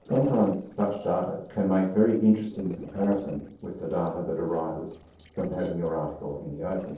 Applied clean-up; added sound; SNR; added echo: neural separator model SepFormer DNS4.